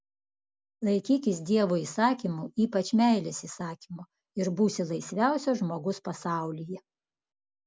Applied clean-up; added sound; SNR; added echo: none; none; none; none.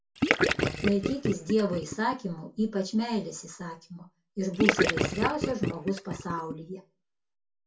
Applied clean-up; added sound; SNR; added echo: none; Gurgling / Liquid; -2 dB; reverberation time 0.2 s.